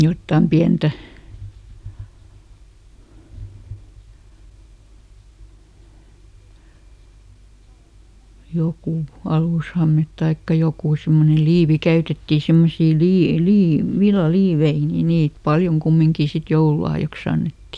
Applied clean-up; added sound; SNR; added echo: none; none; none; none.